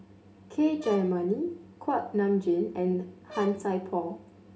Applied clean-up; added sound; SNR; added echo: none; Brass instrument; 16 dB; reverberation time 0.3 s.